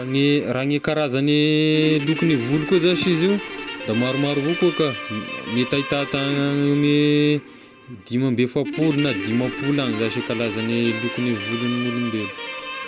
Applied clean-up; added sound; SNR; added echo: none; Guitar; 10 dB; none.